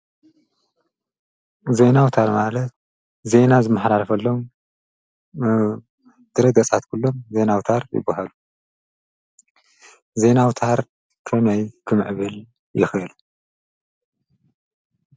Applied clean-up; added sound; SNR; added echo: none; none; none; none.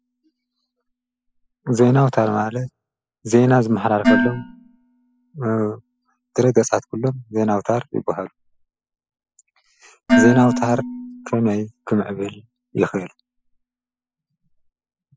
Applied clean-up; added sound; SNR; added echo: classical method spectral subtraction.